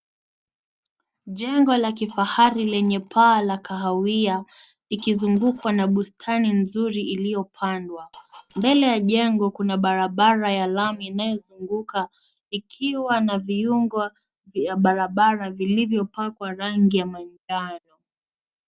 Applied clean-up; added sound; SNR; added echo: neural separator model SepFormer DNS4.